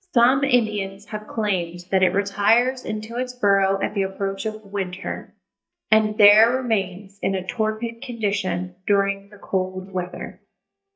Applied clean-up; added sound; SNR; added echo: neural mask model DeepFilterNet 3.